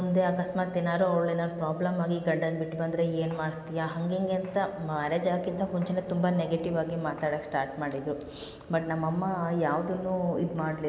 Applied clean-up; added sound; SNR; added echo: none; none; none; none.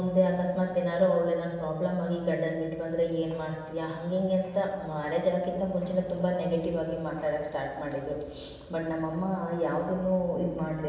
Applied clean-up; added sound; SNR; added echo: none; none; none; reverberation time 0.9 s.